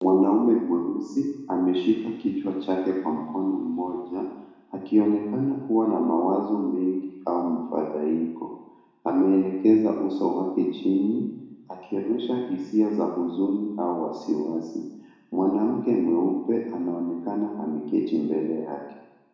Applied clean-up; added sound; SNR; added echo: none; none; none; reverberation time 1.0 s.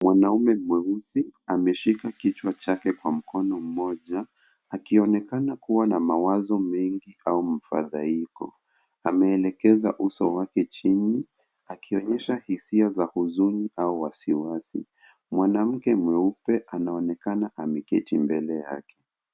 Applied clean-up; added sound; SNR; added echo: none; none; none; none.